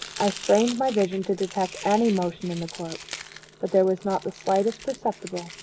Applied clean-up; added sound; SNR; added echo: none; Domestic sounds, home sounds; 15 dB; none.